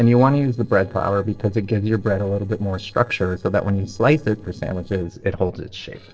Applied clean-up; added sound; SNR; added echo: neural separator model SepFormer DNS4.